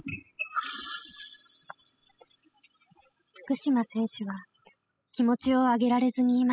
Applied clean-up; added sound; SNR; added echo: classical method spectral subtraction.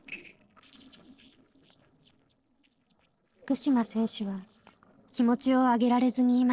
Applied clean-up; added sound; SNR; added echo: neural separator model SepFormer DNS4.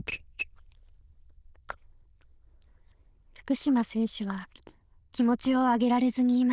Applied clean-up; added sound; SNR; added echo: neural diffusion model UNIVERSE++.